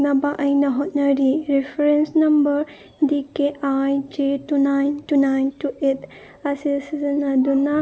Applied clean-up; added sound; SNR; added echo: none; none; none; none.